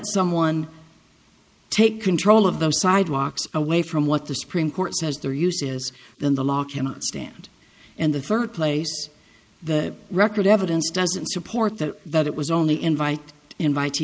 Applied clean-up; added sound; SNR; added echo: neural mask model Resemble Enhance denoiser.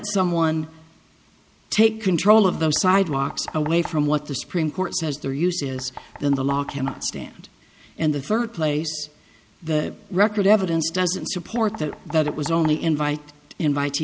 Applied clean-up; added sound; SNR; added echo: none; Knock; 19 dB; none.